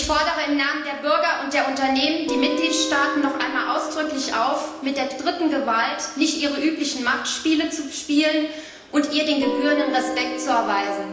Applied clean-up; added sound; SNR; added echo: none; Guitar; 10 dB; reverberation time 1.0 s.